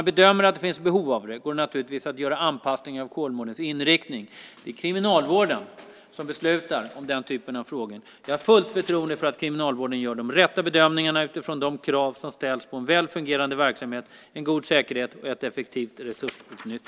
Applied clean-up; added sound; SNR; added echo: none; none; none; none.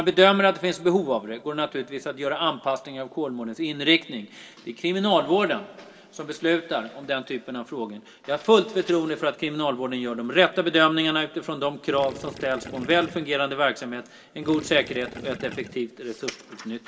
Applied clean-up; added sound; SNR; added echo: none; Gurgling / Liquid; 14 dB; reverberation time 1.1 s.